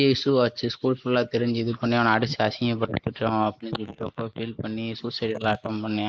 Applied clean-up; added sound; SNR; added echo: neural mask model Resemble Enhance denoiser.